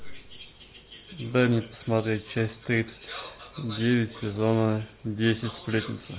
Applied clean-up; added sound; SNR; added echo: none; none; none; none.